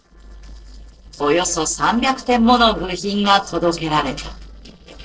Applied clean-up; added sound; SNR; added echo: neural separator model SepFormer DNS4.